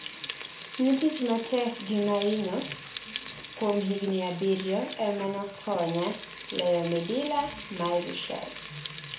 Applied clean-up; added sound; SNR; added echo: none; Frying (food); 12 dB; reverberation time 0.4 s.